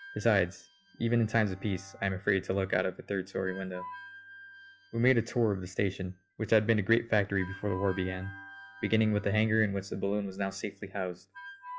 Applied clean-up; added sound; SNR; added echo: classical method log-MMSE.